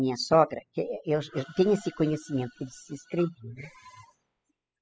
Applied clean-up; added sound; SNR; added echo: classical method spectral subtraction.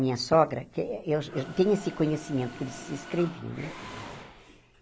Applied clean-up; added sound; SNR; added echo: none; Mechanisms; 16 dB; none.